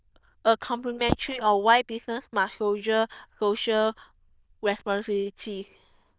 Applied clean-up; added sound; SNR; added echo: neural diffusion model UNIVERSE++.